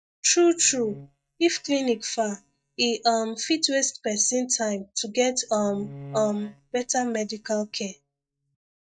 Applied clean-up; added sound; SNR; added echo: neural mask model DeepFilterNet 3.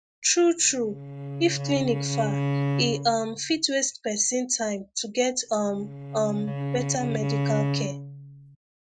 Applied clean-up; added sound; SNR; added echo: neural mask model RNNoise.